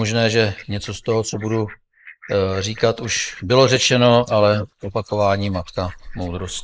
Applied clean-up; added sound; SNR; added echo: neural mask model Resemble Enhance denoiser.